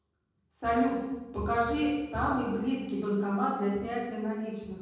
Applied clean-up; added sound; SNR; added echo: none; none; none; reverberation time 1.3 s.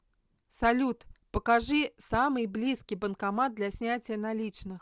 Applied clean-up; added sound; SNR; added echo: none; none; none; none.